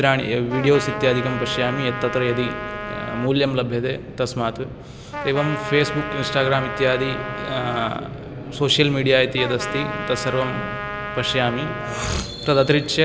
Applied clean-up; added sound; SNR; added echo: none; Trumpet; 8 dB; none.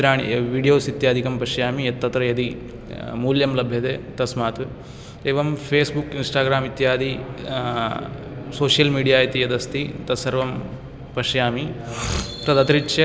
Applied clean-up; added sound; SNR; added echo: none; none; none; none.